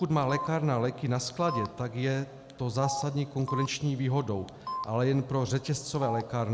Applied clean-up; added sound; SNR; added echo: none; Telephone; 11 dB; none.